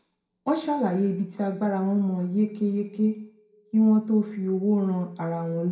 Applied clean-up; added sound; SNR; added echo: none; none; none; reverberation time 0.5 s.